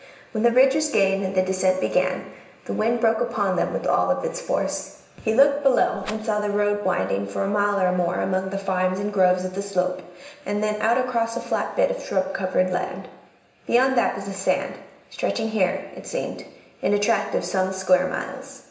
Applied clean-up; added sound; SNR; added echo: none; Rattle; 18 dB; reverberation time 0.9 s.